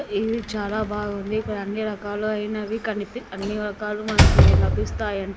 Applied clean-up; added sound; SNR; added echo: none; Slam; -4 dB; none.